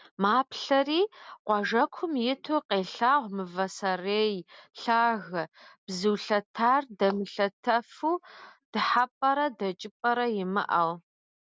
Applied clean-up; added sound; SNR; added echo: none; none; none; none.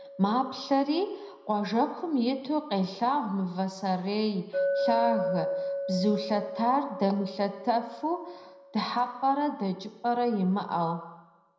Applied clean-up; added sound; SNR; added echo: none; Chink, clink; 8 dB; reverberation time 0.8 s.